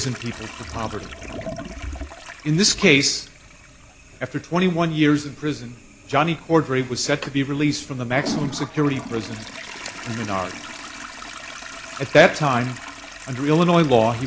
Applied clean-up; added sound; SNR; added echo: none; Toilet flush; 13 dB; none.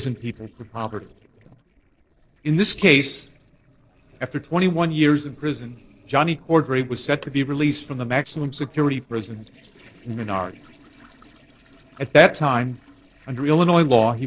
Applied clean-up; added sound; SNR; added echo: neural separator model SepFormer DNS4.